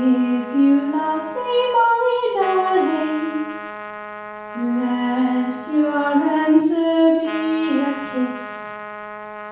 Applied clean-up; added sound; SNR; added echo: none; Trumpet; 13 dB; reverberation time 0.8 s.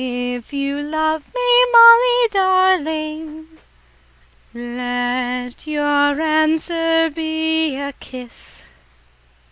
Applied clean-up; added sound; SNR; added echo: none; none; none; none.